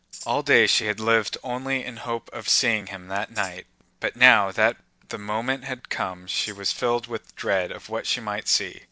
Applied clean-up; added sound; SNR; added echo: neural separator model SepFormer DNS4.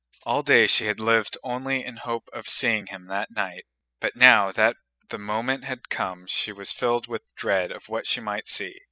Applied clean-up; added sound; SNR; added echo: classical method spectral subtraction.